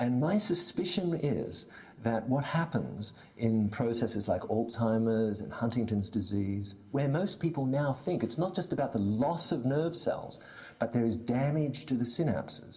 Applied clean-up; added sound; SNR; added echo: none; none; none; reverberation time 3.0 s.